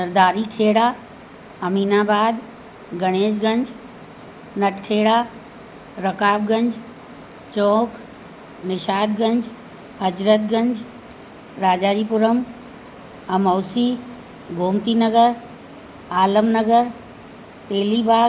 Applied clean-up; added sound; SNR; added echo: none; none; none; none.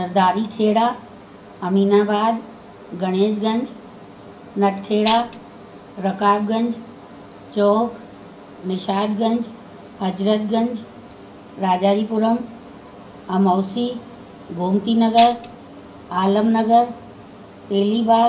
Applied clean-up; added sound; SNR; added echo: none; Tambourine; 9 dB; reverberation time 0.4 s.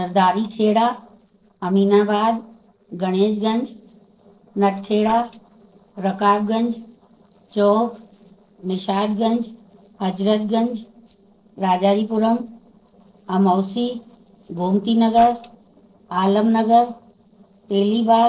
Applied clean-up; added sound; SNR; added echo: neural separator model SepFormer DNS4.